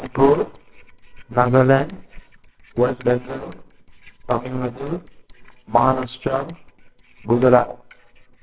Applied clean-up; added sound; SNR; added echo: neural separator model SepFormer WHAMR!.